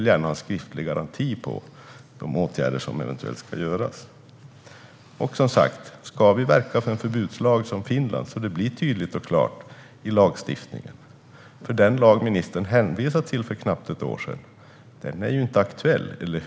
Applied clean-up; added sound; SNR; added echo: none; none; none; none.